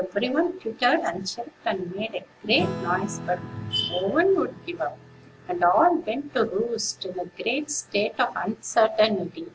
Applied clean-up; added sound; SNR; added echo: none; Acoustic guitar / Strum; 16 dB; none.